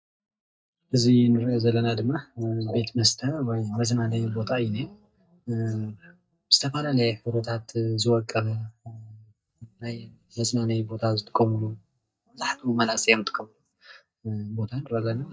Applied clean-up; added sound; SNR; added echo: neural mask model DeepFilterNet 3.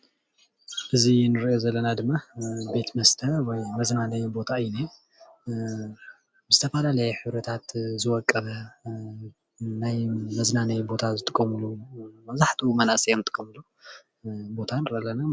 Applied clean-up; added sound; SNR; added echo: none; none; none; none.